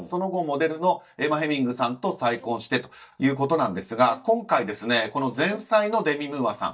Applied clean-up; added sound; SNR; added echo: neural mask model DeepFilterNet 3.